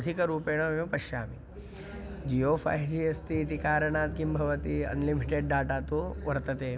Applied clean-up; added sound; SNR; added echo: none; none; none; none.